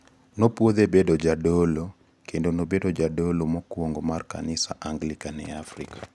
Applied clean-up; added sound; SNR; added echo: none; none; none; none.